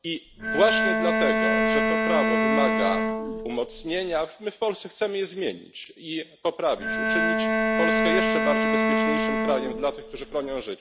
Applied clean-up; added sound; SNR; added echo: none; Bowed string instrument; -4 dB; none.